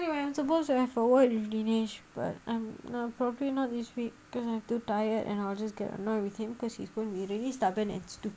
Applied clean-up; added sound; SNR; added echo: none; none; none; none.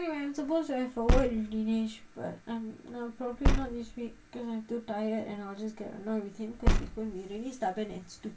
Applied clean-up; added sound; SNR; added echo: none; Car; -4 dB; reverberation time 0.2 s.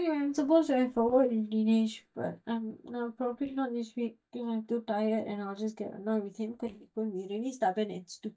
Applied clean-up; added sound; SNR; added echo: neural mask model DeepFilterNet 3.